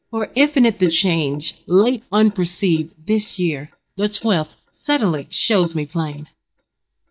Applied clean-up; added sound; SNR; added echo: neural mask model DeepFilterNet 3.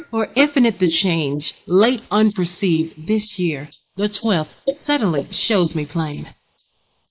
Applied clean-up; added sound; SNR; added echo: neural mask model Resemble Enhance denoiser.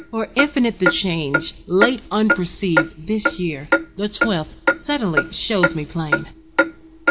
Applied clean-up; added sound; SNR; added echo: none; Clock; 0 dB; none.